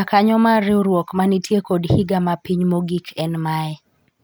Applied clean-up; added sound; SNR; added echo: none; none; none; none.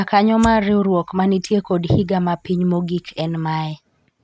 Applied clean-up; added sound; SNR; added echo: none; Fire; 20 dB; none.